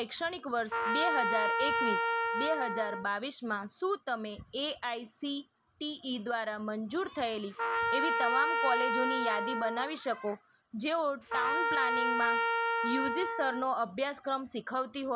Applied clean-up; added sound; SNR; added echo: none; Trumpet; -2 dB; none.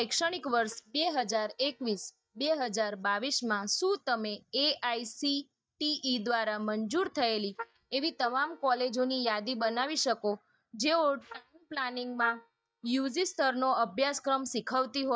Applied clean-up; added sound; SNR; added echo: neural mask model DeepFilterNet 3.